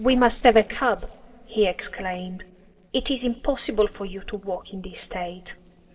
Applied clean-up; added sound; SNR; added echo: neural separator model SepFormer DNS4.